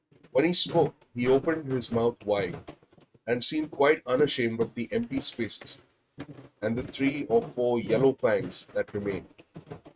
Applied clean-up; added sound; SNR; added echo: neural mask model RNNoise.